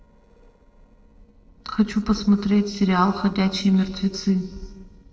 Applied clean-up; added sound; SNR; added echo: neural separator model SepFormer DNS4.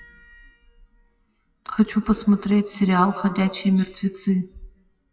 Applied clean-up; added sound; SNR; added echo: classical method WPE with log-MMSE.